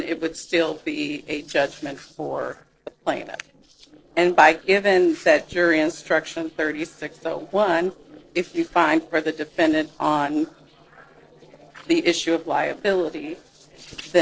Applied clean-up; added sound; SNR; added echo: neural separator model SepFormer DNS4.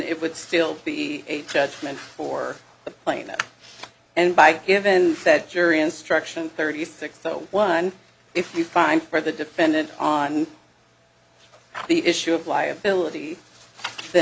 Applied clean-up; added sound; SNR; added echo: none; none; none; none.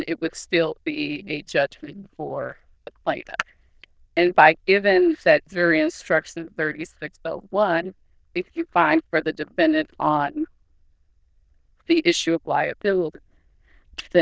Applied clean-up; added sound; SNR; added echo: neural diffusion model UNIVERSE++.